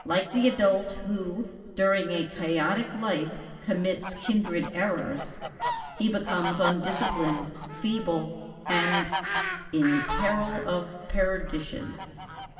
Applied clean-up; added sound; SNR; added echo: none; Fowl; 7 dB; reverberation time 2.2 s.